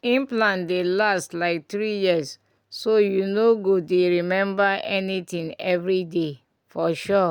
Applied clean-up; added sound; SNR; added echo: none; none; none; none.